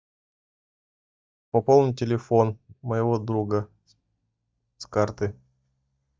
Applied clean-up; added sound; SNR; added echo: neural mask model DeepFilterNet 3.